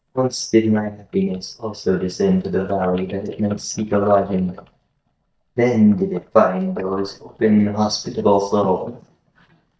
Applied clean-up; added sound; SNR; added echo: neural mask model DeepFilterNet 3.